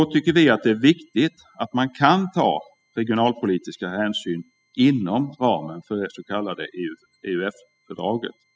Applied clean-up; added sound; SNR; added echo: classical method spectral subtraction.